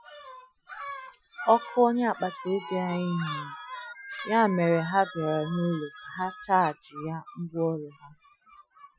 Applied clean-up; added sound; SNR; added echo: classical method Wiener filter.